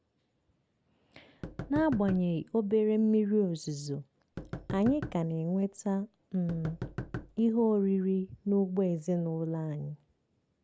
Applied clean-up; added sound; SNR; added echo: none; Knock; 12 dB; none.